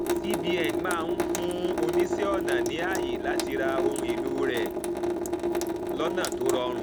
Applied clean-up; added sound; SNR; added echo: none; Drip / Sink (filling or washing) / Water tap, faucet; -5 dB; none.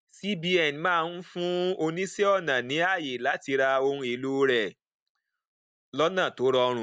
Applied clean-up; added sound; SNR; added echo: none; none; none; none.